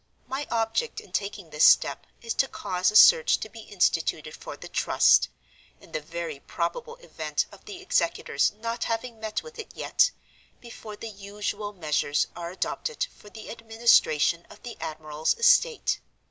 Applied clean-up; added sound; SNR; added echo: none; none; none; none.